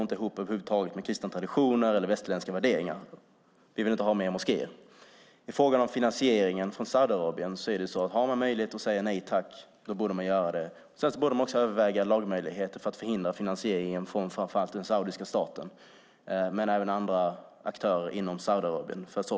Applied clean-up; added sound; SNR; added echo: none; none; none; none.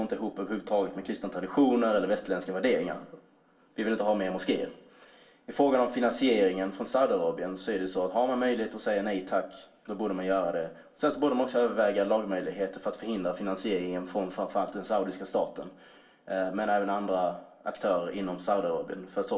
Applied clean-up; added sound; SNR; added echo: none; none; none; reverberation time 0.3 s.